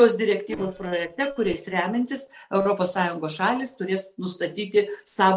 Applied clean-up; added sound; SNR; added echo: neural separator model SepFormer DNS4.